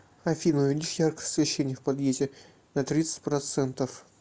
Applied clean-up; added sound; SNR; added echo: none; none; none; none.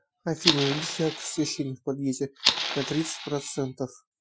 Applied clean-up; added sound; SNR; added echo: classical method Wiener filter.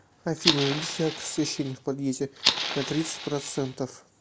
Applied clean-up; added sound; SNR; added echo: none; Fire; 2 dB; none.